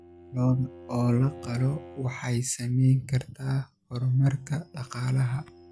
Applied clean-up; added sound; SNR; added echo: none; Bowed string instrument + Bass guitar; 20 dB; none.